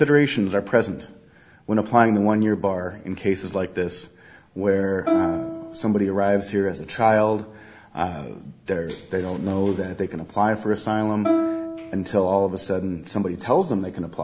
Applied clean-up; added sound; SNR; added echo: none; Plucked string instrument; 4 dB; none.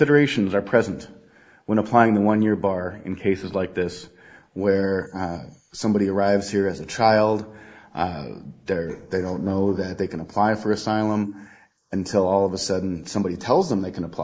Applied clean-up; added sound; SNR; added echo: neural mask model Resemble Enhance denoiser.